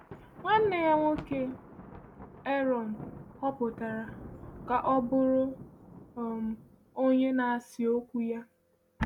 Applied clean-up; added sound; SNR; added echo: none; Thunder; 16 dB; none.